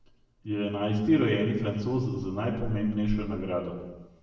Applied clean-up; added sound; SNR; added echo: none; none; none; reverberation time 1.0 s.